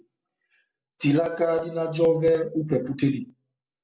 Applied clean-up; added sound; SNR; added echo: none; none; none; none.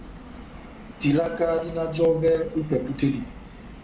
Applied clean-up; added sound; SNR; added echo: none; Subway, metro, underground; 15 dB; none.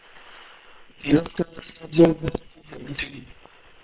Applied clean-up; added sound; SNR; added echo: neural separator model SepFormer WHAM!.